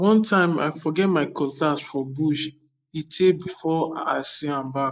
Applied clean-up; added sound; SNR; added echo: neural mask model Resemble Enhance denoiser.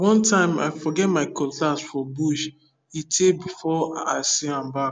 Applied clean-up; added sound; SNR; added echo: none; none; none; none.